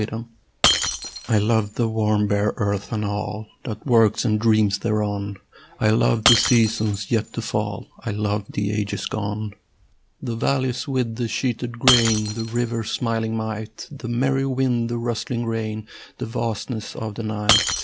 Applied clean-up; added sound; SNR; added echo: none; Shatter; 7 dB; none.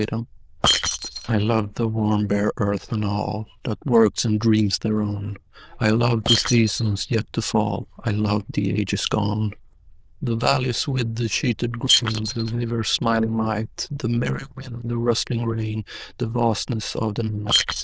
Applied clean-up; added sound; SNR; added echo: neural diffusion model UNIVERSE++.